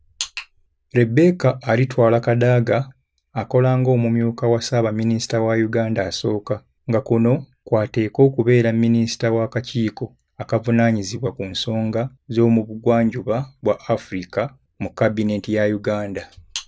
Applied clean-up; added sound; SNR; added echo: none; none; none; none.